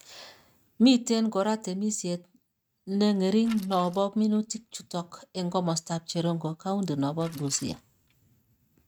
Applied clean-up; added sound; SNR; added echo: neural mask model RNNoise.